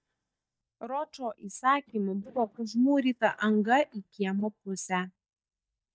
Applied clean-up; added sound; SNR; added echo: neural mask model DeepFilterNet 3.